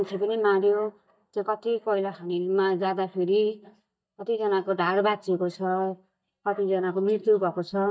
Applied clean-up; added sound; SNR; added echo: neural mask model DeepFilterNet 3.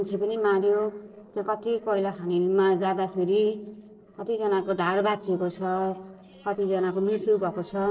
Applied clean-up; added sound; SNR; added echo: neural separator model SepFormer DNS4.